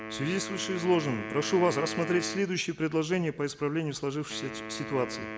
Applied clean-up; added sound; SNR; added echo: none; Wind instrument, woodwind instrument; 9 dB; none.